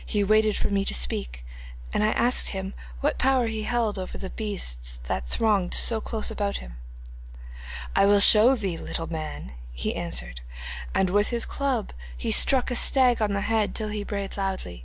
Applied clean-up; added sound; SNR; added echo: none; none; none; none.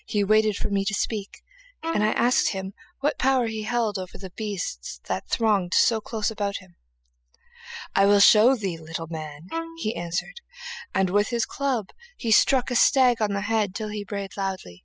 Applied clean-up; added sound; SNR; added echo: classical method spectral subtraction.